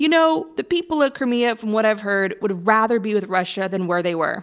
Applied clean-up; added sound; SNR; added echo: none; none; none; none.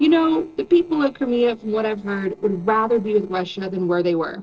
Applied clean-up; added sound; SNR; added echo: neural separator model SepFormer DNS4.